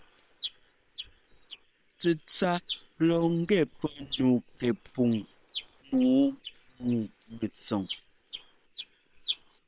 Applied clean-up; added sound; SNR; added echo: neural separator model SepFormer WHAM!.